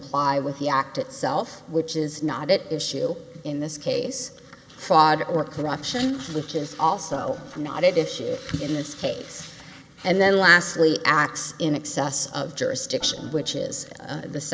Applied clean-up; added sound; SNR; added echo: none; Organ; 19 dB; none.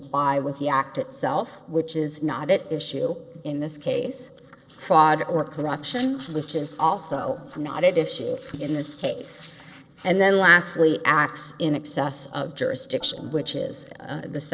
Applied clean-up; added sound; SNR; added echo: neural separator model SepFormer DNS4.